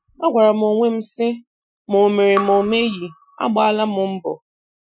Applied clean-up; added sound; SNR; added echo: classical method Wiener filter.